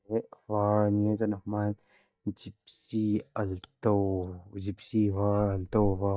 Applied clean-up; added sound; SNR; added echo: neural mask model DeepFilterNet 3.